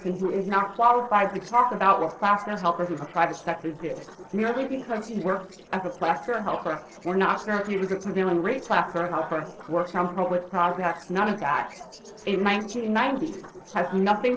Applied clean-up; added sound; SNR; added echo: neural separator model SepFormer DNS4.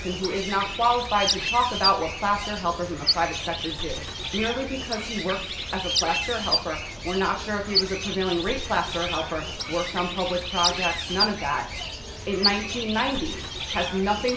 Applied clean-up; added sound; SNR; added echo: none; Bird; 3 dB; reverberation time 0.5 s.